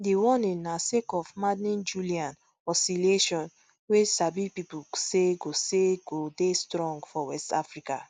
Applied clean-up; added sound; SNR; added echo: none; none; none; none.